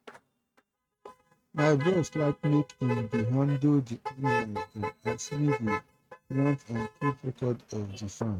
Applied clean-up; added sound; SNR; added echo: neural mask model RNNoise.